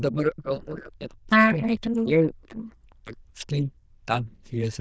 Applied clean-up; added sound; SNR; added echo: neural diffusion model UNIVERSE++.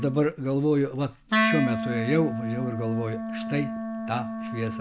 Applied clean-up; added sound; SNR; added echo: none; Wind instrument, woodwind instrument; 3 dB; none.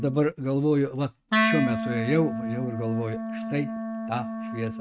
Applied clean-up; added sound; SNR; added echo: neural mask model RNNoise.